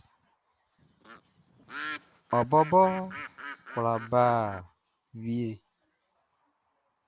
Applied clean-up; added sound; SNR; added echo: none; Bird; 13 dB; none.